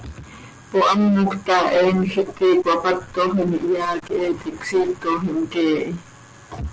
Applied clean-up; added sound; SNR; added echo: none; none; none; none.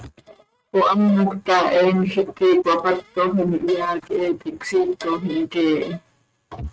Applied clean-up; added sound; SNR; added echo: neural mask model RNNoise.